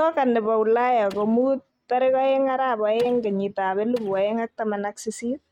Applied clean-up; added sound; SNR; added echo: neural mask model RNNoise.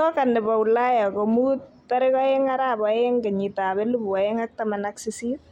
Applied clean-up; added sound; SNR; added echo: none; none; none; none.